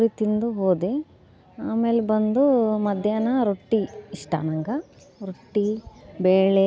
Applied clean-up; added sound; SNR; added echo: none; none; none; none.